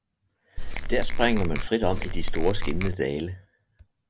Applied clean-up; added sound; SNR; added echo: none; Squeak / Tools; -5 dB; none.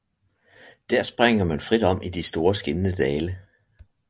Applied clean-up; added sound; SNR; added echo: none; none; none; none.